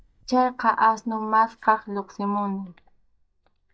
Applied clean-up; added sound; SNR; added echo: neural mask model DeepFilterNet 3.